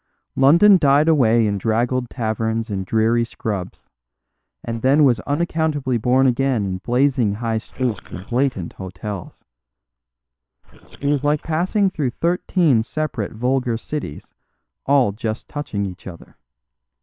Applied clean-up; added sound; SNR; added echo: neural separator model SepFormer WHAM!.